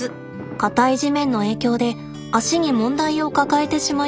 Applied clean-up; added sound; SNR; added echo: none; Wind instrument, woodwind instrument + Fireworks; 17 dB; none.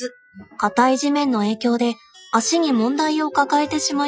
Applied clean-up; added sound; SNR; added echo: classical method Wiener filter.